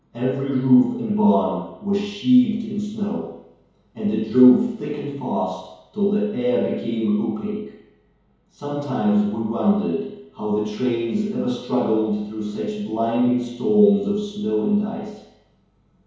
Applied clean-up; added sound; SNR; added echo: none; none; none; reverberation time 2.2 s.